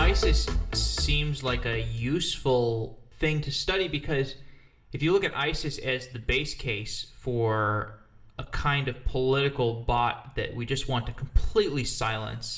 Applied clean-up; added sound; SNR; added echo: none; none; none; reverberation time 0.5 s.